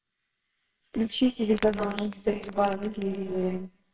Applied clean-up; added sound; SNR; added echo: neural separator model SepFormer WHAMR!.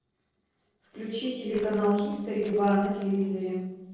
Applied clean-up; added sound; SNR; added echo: neural separator model SepFormer DNS4.